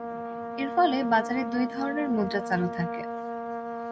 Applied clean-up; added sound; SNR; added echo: none; Brass instrument; 6 dB; none.